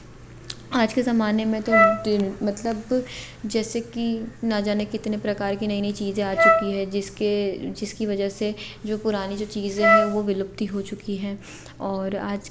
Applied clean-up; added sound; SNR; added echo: none; Wind instrument, woodwind instrument; -5 dB; none.